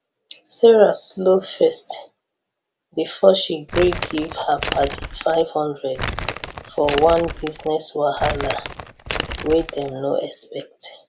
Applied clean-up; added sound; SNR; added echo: none; Crumpling, crinkling; 8 dB; none.